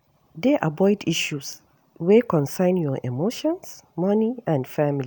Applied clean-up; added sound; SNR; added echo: none; none; none; none.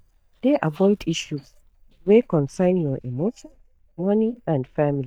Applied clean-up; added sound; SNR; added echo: neural mask model DeepFilterNet 3.